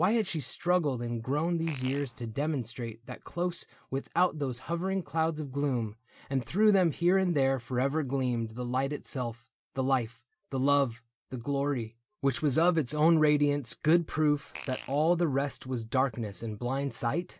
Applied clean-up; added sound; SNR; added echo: none; Fart; 15 dB; none.